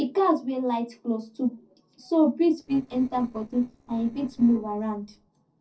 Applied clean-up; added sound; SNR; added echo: neural separator model SepFormer DNS4.